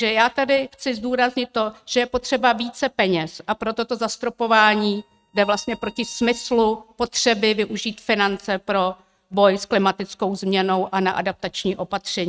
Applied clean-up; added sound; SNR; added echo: neural mask model RNNoise.